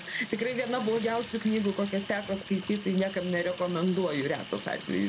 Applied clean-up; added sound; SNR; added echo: none; Sink (filling or washing) / Water tap, faucet; 12 dB; none.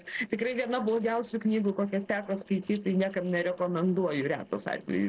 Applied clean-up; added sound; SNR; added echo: neural separator model SepFormer DNS4.